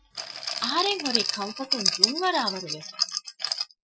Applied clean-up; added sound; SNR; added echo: classical method Wiener filter.